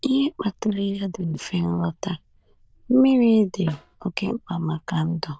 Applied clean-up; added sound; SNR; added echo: neural diffusion model UNIVERSE++.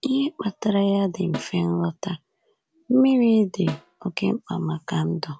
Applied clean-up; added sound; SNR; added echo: none; Snare drum; 16 dB; none.